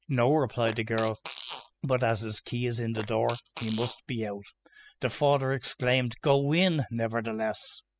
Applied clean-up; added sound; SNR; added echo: classical method spectral subtraction.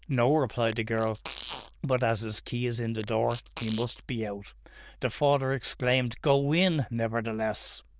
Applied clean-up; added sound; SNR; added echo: neural diffusion model UNIVERSE++.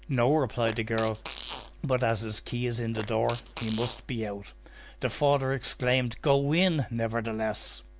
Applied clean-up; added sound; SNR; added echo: none; Fart; 15 dB; none.